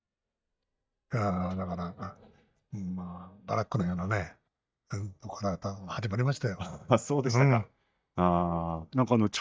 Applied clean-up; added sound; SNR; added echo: neural mask model DeepFilterNet 3.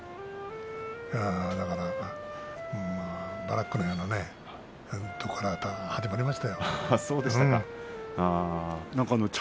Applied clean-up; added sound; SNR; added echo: none; Wind instrument, woodwind instrument; 9 dB; none.